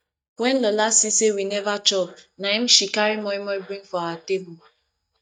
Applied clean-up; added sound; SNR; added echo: neural mask model DeepFilterNet 3.